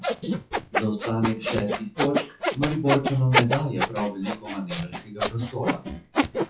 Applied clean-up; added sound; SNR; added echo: classical method WPE with log-MMSE.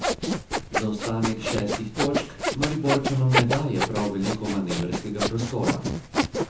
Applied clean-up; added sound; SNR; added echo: none; Sawing; 1 dB; reverberation time 0.6 s.